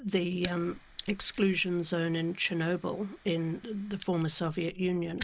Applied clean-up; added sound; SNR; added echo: none; Fire; 18 dB; none.